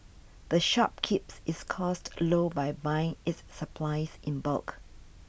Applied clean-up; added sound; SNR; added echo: none; none; none; none.